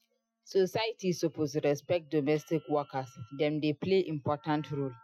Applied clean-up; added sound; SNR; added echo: classical method Wiener filter.